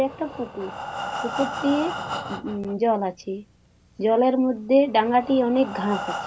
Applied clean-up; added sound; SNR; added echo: none; Breathing; 10 dB; none.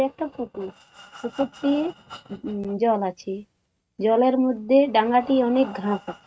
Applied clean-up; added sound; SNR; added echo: neural mask model RNNoise.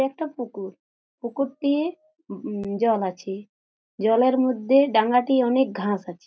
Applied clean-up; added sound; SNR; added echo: none; none; none; none.